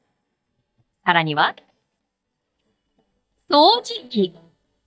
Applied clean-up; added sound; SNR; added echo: neural mask model DeepFilterNet 3.